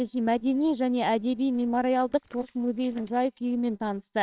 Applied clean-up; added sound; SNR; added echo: neural separator model SepFormer WHAMR!.